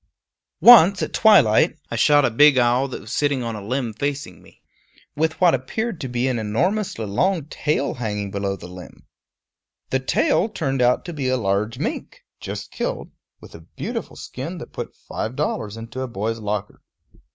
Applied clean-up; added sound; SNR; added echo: none; none; none; none.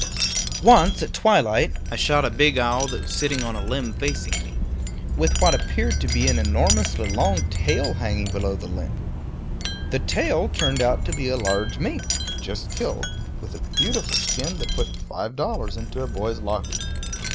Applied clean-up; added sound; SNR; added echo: none; Wind chime; 0 dB; none.